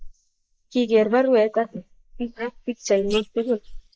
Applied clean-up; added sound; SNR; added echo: neural mask model Resemble Enhance denoiser.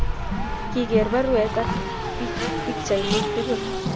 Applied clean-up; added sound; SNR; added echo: none; Race car, auto racing; -1 dB; none.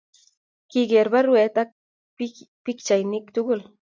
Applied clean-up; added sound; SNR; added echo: none; none; none; none.